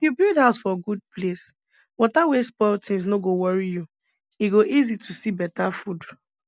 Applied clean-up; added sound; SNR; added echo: none; none; none; none.